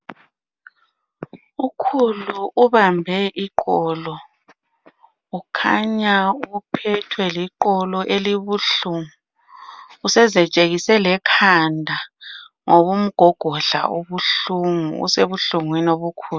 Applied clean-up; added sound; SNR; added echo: none; none; none; none.